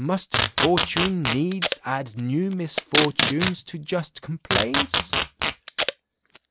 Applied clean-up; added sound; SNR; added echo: none; Packing tape, duct tape; 0 dB; none.